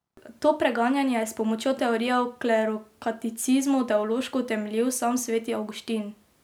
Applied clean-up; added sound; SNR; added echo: none; none; none; none.